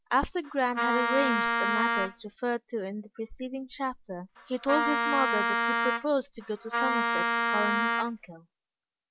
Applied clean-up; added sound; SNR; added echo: none; Wind instrument, woodwind instrument; -3 dB; none.